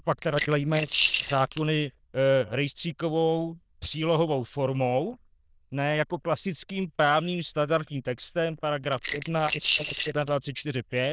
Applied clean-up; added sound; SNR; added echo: neural diffusion model UNIVERSE++.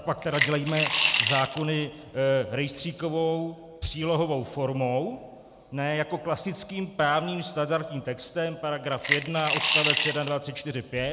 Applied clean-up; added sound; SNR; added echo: none; Coin (dropping) / Glass; -1 dB; none.